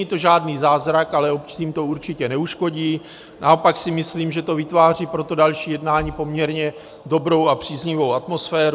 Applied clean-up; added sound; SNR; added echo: none; none; none; none.